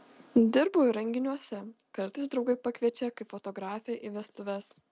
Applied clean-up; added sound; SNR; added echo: none; none; none; none.